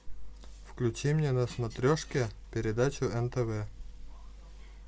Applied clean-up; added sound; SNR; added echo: none; none; none; none.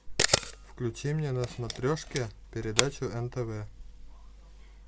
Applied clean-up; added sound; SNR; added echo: none; Camera; -1 dB; none.